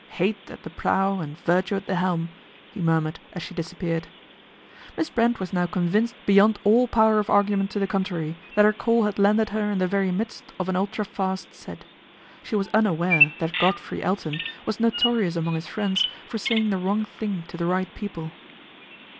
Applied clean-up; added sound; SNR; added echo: none; Bird vocalization, bird call, bird song; 11 dB; none.